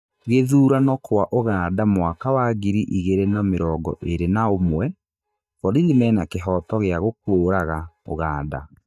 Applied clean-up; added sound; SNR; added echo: neural mask model DeepFilterNet 3.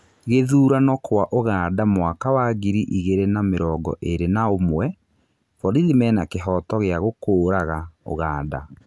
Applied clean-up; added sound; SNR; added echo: none; none; none; none.